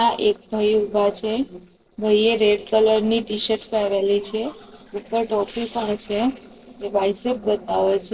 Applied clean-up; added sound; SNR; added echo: neural separator model SepFormer DNS4.